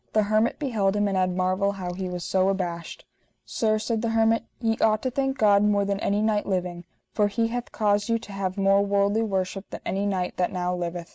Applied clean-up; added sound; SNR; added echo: none; none; none; none.